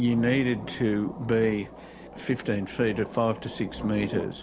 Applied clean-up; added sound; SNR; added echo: none; Thunder; 12 dB; none.